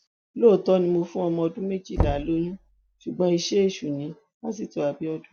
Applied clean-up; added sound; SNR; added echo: none; Knock / Wood; 7 dB; none.